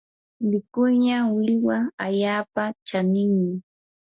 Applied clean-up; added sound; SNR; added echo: none; none; none; none.